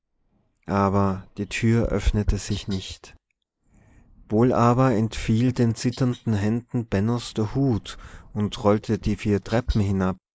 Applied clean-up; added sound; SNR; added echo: neural mask model Resemble Enhance denoiser.